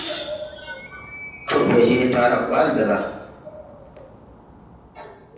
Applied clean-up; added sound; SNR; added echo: none; Animal; 19 dB; reverberation time 0.9 s.